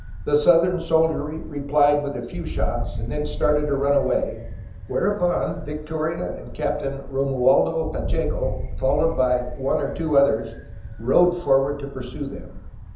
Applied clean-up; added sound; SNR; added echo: none; Wind; 7 dB; reverberation time 0.7 s.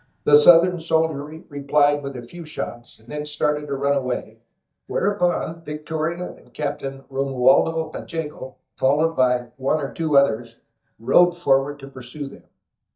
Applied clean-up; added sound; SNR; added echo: neural mask model DeepFilterNet 3.